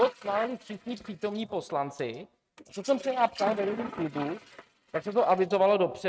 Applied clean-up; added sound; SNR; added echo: neural mask model RNNoise.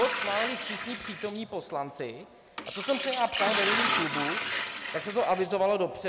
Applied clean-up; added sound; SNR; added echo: none; Liquid; 1 dB; none.